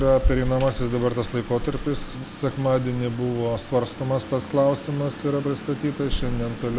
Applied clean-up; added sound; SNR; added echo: none; Rain; 6 dB; none.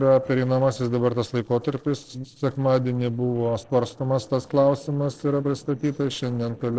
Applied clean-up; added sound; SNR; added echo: neural separator model SepFormer DNS4.